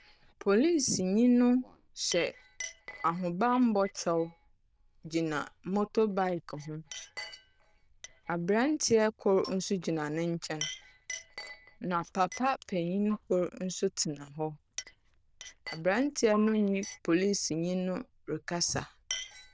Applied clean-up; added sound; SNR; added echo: neural diffusion model UNIVERSE++.